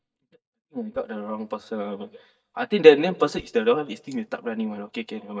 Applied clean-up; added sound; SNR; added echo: neural mask model DeepFilterNet 3.